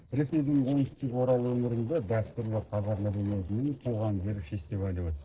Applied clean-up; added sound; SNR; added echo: neural separator model SepFormer DNS4.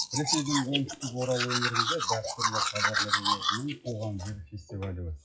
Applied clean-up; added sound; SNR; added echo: classical method WPE with log-MMSE.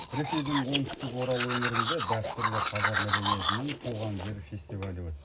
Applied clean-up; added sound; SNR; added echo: none; Domestic sounds, home sounds; -2 dB; reverberation time 0.4 s.